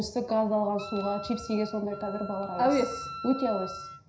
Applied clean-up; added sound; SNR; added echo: none; Wind instrument, woodwind instrument; 12 dB; reverberation time 0.5 s.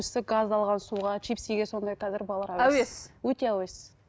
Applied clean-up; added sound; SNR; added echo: none; none; none; none.